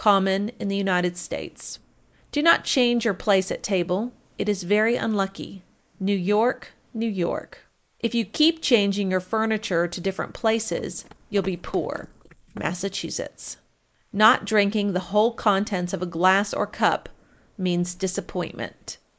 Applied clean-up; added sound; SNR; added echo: neural mask model Resemble Enhance denoiser.